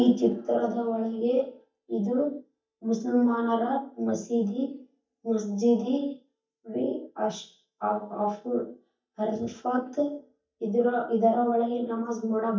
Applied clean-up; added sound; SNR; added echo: neural mask model DeepFilterNet 3.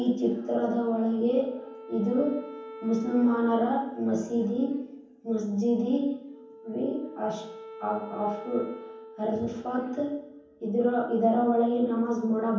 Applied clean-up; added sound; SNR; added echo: none; Wind instrument, woodwind instrument; 18 dB; reverberation time 0.9 s.